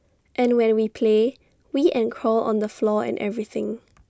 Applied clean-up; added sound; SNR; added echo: none; none; none; none.